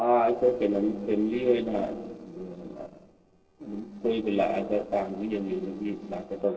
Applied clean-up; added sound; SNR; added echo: neural separator model SepFormer DNS4.